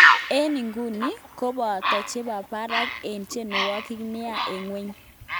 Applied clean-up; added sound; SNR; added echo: none; Bird; -3 dB; none.